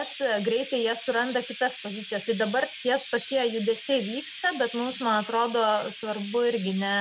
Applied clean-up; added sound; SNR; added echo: none; Chirp, tweet; 12 dB; none.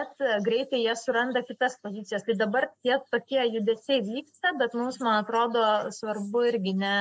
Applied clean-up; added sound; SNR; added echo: neural mask model Resemble Enhance denoiser.